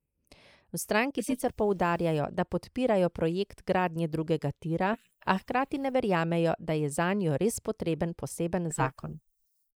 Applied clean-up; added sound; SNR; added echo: neural mask model Resemble Enhance denoiser.